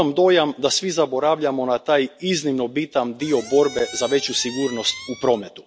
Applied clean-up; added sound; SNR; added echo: none; Squeak; 15 dB; none.